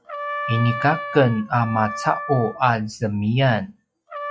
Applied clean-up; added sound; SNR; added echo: classical method log-MMSE.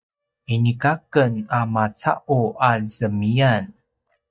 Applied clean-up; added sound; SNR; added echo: neural mask model DeepFilterNet 3.